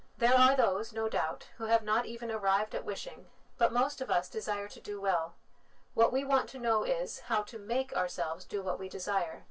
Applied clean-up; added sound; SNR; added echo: none; none; none; reverberation time 0.1 s.